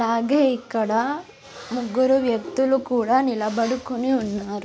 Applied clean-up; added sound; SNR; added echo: none; none; none; none.